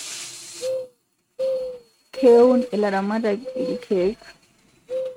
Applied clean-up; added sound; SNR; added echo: neural mask model RNNoise.